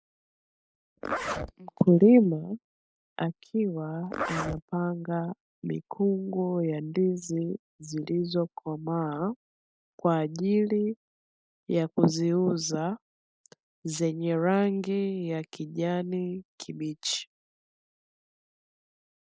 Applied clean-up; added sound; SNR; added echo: neural mask model Resemble Enhance denoiser.